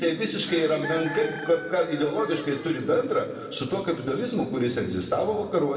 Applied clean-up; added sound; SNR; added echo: none; Chicken, rooster; 13 dB; reverberation time 2.0 s.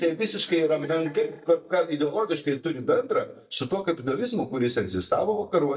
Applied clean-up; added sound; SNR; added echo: neural mask model DeepFilterNet 3.